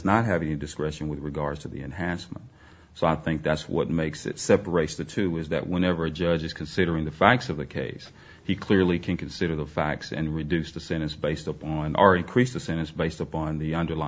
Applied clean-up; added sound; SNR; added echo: none; none; none; none.